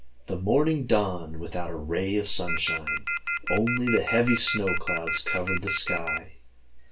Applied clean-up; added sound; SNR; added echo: none; Telephone; 3 dB; reverberation time 0.2 s.